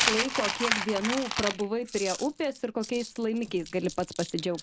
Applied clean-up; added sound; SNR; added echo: none; Coin (dropping); 3 dB; none.